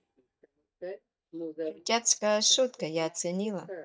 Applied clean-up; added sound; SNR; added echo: neural mask model DeepFilterNet 3.